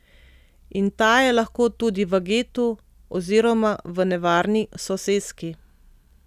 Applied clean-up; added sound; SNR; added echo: none; none; none; none.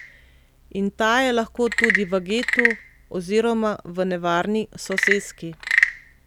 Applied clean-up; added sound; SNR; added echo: none; Wood / Percussion / Frog; 3 dB; none.